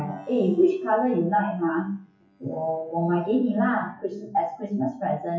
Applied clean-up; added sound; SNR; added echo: classical method WPE with log-MMSE.